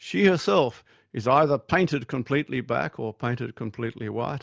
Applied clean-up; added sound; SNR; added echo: none; none; none; none.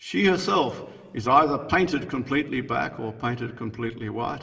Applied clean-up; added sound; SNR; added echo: none; none; none; reverberation time 2.0 s.